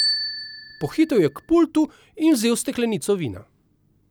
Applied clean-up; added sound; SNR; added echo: none; Bicycle bell; 10 dB; none.